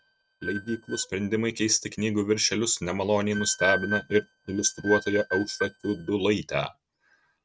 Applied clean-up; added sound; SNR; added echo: neural mask model RNNoise.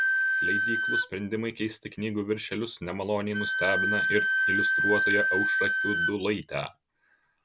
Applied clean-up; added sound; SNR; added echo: none; Wind instrument, woodwind instrument; -3 dB; none.